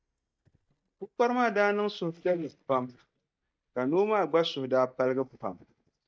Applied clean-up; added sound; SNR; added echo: neural mask model DeepFilterNet 3.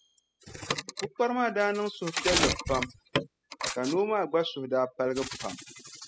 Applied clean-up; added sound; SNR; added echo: classical method spectral subtraction.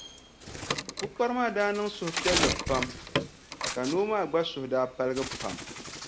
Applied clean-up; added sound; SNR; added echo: none; Bird; 4 dB; none.